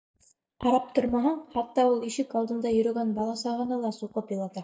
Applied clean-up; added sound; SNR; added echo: neural mask model DeepFilterNet 3.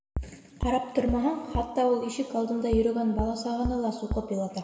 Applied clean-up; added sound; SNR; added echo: none; Bass drum; 8 dB; reverberation time 1.9 s.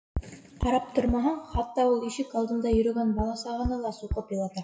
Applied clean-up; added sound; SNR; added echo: classical method WPE with log-MMSE.